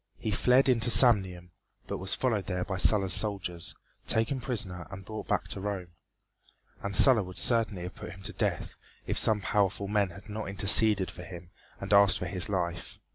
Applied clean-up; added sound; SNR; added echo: none; none; none; none.